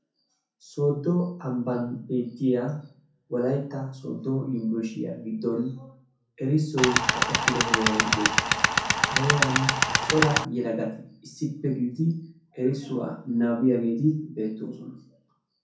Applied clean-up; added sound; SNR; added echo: none; Tools; -4 dB; reverberation time 0.5 s.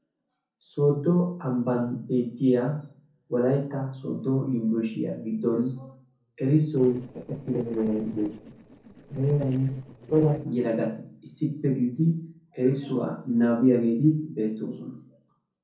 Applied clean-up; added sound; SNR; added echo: neural separator model SepFormer DNS4.